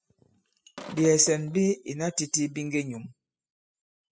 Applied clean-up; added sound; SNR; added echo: classical method spectral subtraction.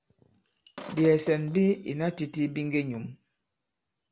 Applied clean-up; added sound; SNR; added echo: none; Sink (filling or washing); 17 dB; none.